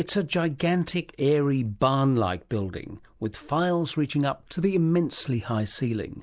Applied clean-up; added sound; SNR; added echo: none; none; none; none.